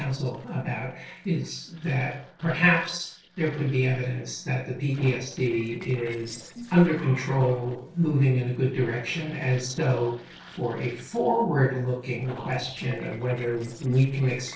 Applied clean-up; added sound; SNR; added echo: neural separator model SepFormer DNS4.